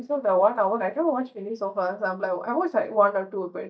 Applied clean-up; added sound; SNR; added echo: neural mask model DeepFilterNet 3.